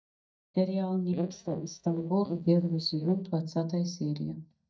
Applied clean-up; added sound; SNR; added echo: neural mask model DeepFilterNet 3.